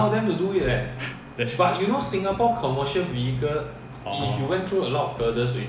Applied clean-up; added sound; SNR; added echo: none; none; none; none.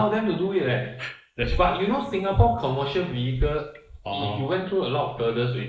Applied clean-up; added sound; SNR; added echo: neural mask model Resemble Enhance denoiser.